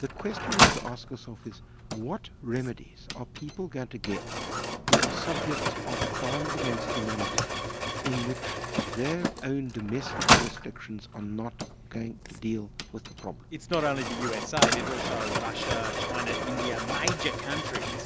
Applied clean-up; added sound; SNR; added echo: none; Mechanisms; -4 dB; none.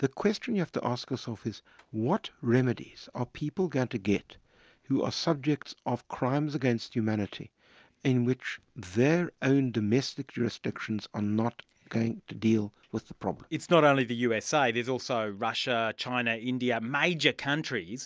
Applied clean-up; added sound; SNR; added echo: none; none; none; none.